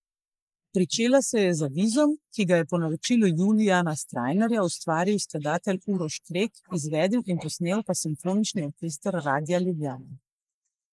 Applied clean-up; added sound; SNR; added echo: neural mask model Resemble Enhance denoiser.